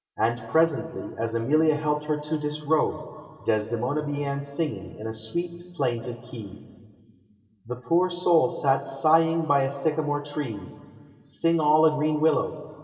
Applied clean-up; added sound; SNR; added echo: none; none; none; reverberation time 2.0 s.